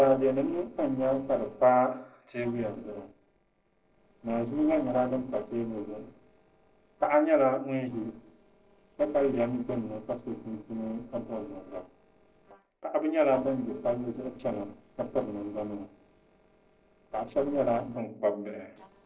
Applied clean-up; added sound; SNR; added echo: neural separator model SepFormer DNS4.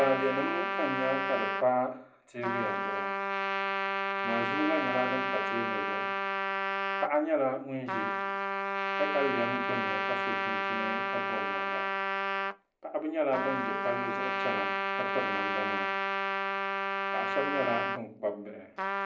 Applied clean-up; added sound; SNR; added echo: none; Trumpet; -2 dB; reverberation time 0.5 s.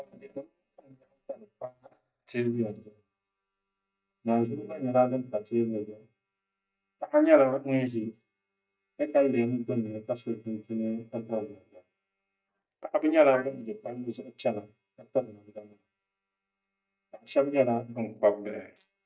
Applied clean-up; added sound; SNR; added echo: neural mask model DeepFilterNet 3.